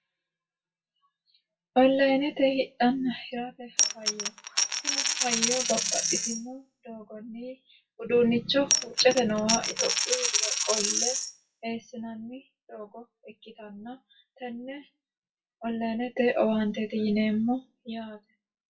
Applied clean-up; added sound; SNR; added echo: classical method WPE with log-MMSE.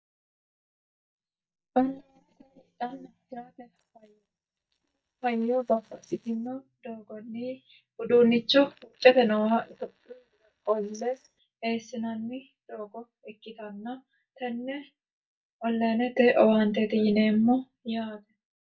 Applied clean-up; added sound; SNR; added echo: neural mask model DeepFilterNet 3.